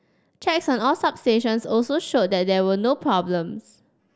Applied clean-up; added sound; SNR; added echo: none; none; none; none.